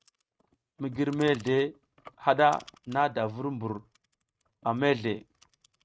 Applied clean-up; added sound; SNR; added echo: neural mask model RNNoise.